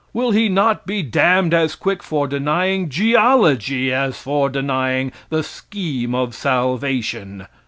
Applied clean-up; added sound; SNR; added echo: none; none; none; none.